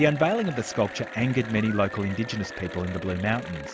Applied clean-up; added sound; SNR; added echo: none; Applause / Cheering; 12 dB; none.